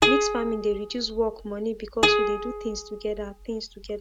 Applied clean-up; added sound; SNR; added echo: none; Plucked string instrument; -1 dB; none.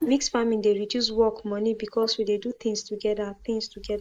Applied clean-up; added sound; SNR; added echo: neural mask model Resemble Enhance denoiser.